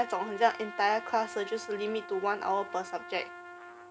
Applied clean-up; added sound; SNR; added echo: none; Trumpet; 13 dB; reverberation time 0.3 s.